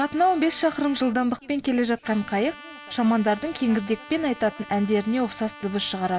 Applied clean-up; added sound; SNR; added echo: none; Trumpet; 19 dB; none.